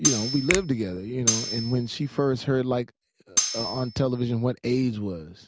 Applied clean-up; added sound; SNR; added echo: none; Cutlery, silverware + Finger snapping; 3 dB; none.